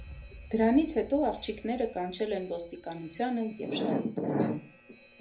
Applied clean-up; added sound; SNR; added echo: none; Alarm; 20 dB; reverberation time 0.3 s.